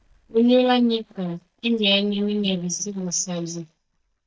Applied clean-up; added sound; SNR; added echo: neural mask model DeepFilterNet 3.